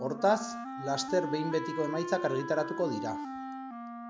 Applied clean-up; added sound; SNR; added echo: none; Wind instrument, woodwind instrument; 6 dB; none.